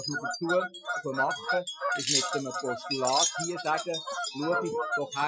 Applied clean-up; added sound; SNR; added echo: classical method Wiener filter.